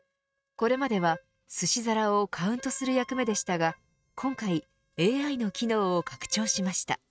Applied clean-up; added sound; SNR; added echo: neural mask model RNNoise.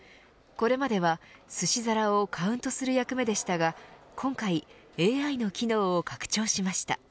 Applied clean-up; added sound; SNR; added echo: none; none; none; none.